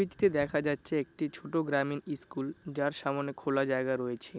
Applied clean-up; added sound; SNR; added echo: none; none; none; none.